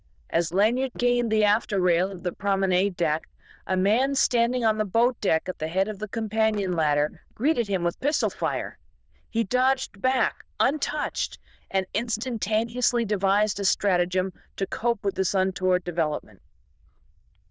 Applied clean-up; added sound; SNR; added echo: neural diffusion model UNIVERSE++.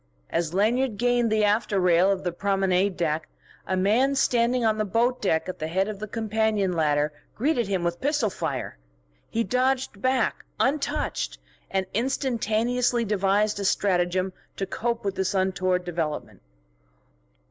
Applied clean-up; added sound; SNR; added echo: none; none; none; none.